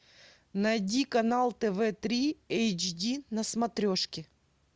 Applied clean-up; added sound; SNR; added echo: none; none; none; none.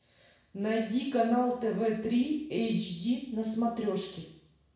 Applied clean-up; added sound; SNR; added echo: none; none; none; reverberation time 0.6 s.